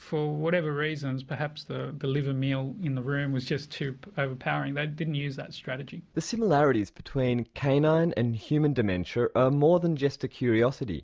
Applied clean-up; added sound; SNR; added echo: none; none; none; none.